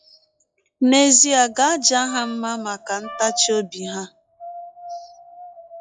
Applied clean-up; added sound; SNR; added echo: classical method log-MMSE.